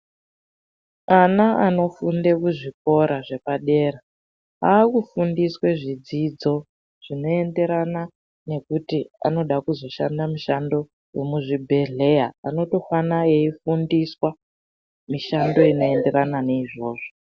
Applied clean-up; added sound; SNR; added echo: none; none; none; none.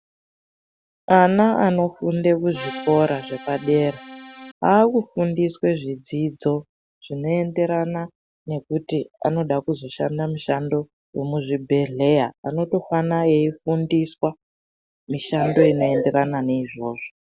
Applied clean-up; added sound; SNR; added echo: none; Accordion; 14 dB; none.